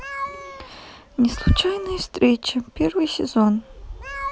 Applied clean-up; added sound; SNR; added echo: none; Meow; 14 dB; none.